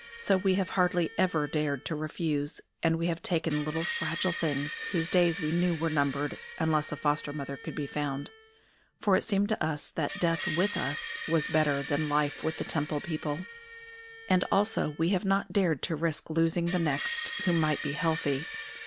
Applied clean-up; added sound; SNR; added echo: none; Screech; 10 dB; none.